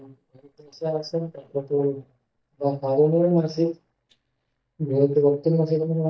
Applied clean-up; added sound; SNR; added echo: neural mask model DeepFilterNet 3.